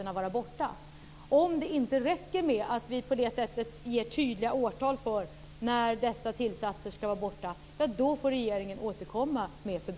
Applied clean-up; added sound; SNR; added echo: none; none; none; none.